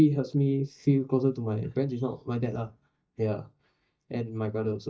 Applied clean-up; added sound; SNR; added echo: neural mask model DeepFilterNet 3.